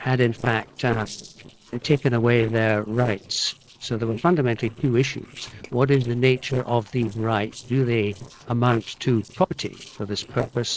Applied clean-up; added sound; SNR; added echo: neural separator model SepFormer DNS4.